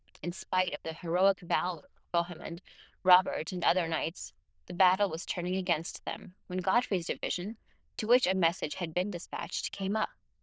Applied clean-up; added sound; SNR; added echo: neural diffusion model UNIVERSE++.